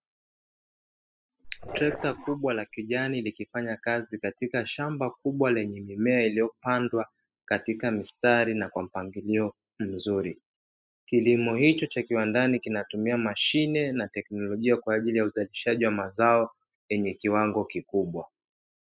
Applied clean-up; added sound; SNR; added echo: classical method spectral subtraction.